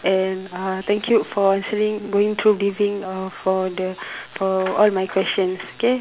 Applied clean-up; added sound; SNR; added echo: none; none; none; none.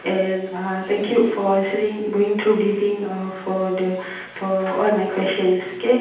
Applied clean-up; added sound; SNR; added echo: none; none; none; reverberation time 0.9 s.